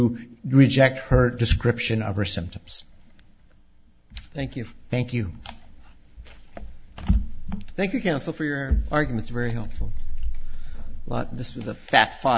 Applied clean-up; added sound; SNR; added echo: none; none; none; none.